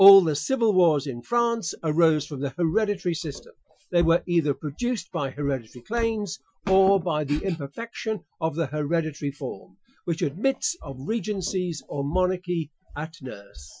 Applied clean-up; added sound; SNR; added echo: classical method Wiener filter.